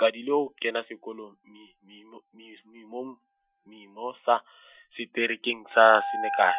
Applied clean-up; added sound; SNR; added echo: classical method Wiener filter.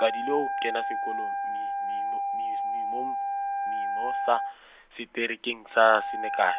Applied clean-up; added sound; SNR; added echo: none; Wind instrument, woodwind instrument; 1 dB; none.